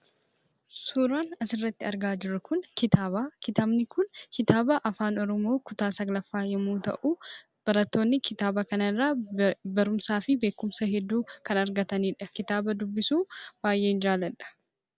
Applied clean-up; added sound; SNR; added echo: none; none; none; none.